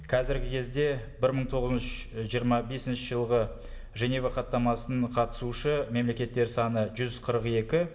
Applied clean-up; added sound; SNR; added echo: none; Purr; 12 dB; reverberation time 0.7 s.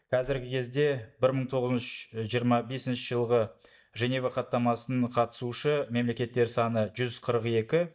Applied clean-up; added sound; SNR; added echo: neural mask model DeepFilterNet 3.